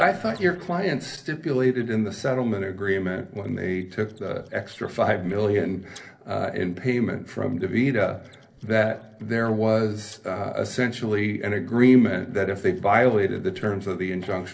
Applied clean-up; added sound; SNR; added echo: neural separator model SepFormer DNS4.